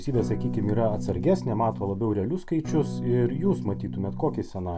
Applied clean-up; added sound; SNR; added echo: none; Electric guitar / Strum; 6 dB; none.